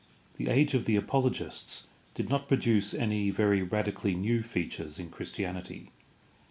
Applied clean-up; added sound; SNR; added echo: none; none; none; none.